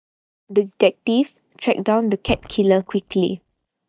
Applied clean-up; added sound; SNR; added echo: neural mask model DeepFilterNet 3.